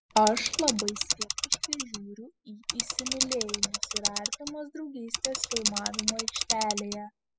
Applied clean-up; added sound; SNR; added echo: classical method spectral subtraction.